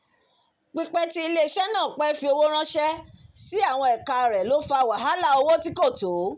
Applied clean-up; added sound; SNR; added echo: none; none; none; none.